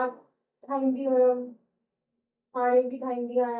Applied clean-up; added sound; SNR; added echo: neural mask model DeepFilterNet 3.